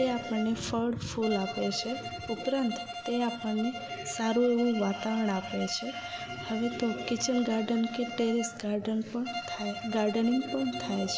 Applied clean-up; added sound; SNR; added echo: none; Bowed string instrument; 10 dB; none.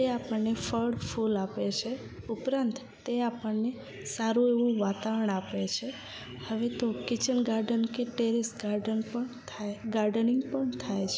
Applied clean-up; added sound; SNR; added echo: none; none; none; none.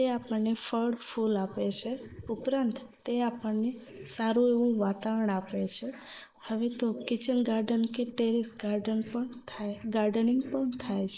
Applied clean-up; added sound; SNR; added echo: neural mask model Resemble Enhance denoiser.